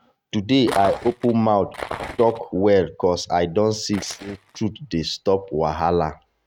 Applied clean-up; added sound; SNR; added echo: neural mask model RNNoise.